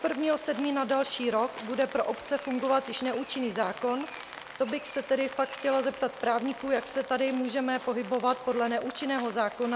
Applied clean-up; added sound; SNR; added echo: none; Rain; 15 dB; none.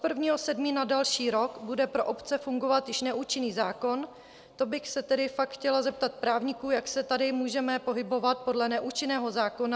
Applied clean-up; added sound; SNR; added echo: none; none; none; none.